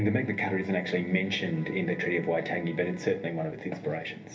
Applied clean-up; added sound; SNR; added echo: none; none; none; reverberation time 0.3 s.